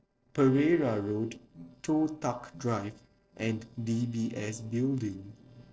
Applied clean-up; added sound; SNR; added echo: neural separator model SepFormer DNS4.